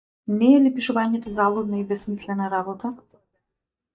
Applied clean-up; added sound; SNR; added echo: neural mask model DeepFilterNet 3.